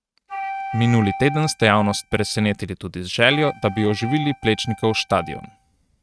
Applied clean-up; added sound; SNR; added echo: neural mask model RNNoise.